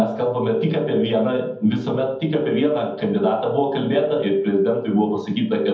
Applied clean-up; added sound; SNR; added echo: none; none; none; reverberation time 0.7 s.